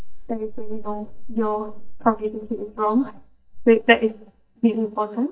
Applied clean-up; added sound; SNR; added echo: neural mask model DeepFilterNet 3.